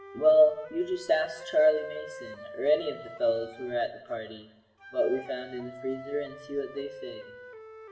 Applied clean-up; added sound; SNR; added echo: none; Wind instrument, woodwind instrument; 16 dB; reverberation time 0.9 s.